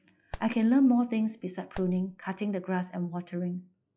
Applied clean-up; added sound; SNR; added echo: classical method log-MMSE.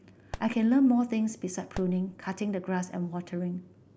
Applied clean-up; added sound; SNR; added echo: none; Fireworks; 18 dB; none.